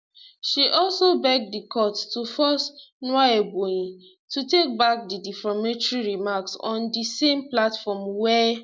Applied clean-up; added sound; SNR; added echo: none; none; none; none.